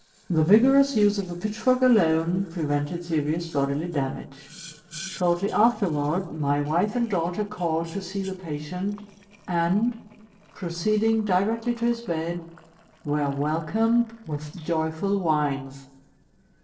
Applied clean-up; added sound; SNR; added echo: neural separator model SepFormer DNS4.